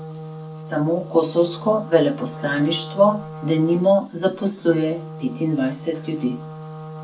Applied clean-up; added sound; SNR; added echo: none; Wind instrument, woodwind instrument; 13 dB; none.